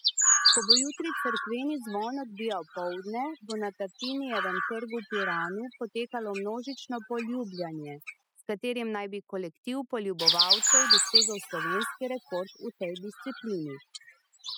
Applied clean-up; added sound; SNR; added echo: classical method spectral subtraction.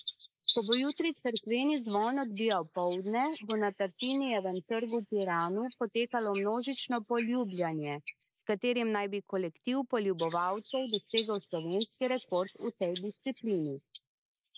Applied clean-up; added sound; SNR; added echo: neural mask model Resemble Enhance denoiser.